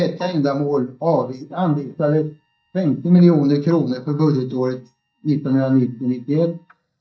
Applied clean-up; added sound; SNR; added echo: neural mask model DeepFilterNet 3.